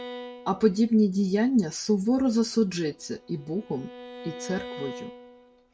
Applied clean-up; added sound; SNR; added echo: none; Bowed string instrument; 17 dB; none.